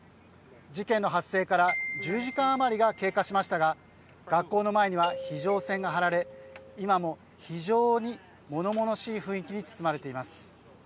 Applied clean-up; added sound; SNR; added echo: none; Doorbell + Glockenspiel; 11 dB; none.